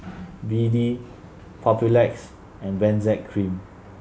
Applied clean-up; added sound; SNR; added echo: none; Sliding door; 19 dB; none.